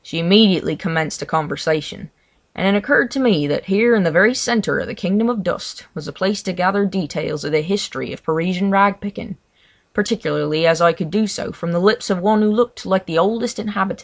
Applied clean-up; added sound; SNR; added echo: none; none; none; none.